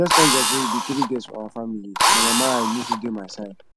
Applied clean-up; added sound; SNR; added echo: none; Drill; -4 dB; none.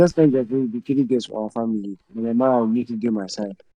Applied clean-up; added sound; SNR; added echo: neural mask model DeepFilterNet 3.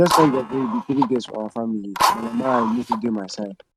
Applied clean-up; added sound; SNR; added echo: neural mask model RNNoise.